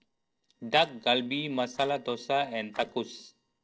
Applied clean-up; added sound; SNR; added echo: neural separator model SepFormer DNS4.